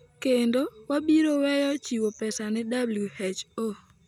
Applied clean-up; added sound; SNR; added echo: none; none; none; none.